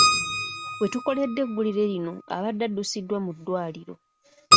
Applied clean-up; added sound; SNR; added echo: none; Keyboard (musical); -2 dB; none.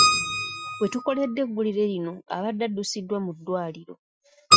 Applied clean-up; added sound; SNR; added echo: classical method Wiener filter.